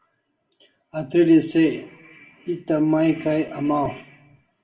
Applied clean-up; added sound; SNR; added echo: none; none; none; reverberation time 0.4 s.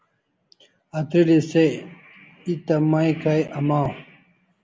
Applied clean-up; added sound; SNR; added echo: none; none; none; none.